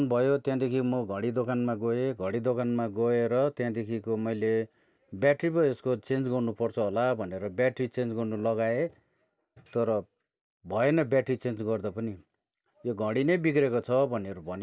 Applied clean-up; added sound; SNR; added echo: none; none; none; none.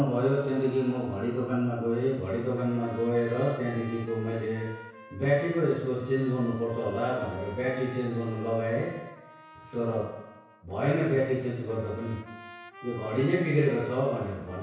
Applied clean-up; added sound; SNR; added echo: none; Trumpet; 19 dB; reverberation time 1.1 s.